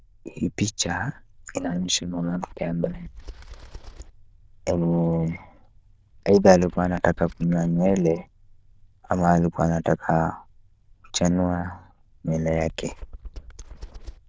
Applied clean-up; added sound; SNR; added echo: neural diffusion model UNIVERSE++.